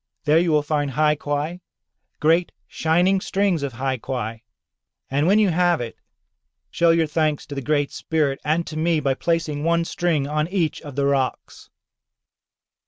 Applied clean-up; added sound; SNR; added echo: none; none; none; none.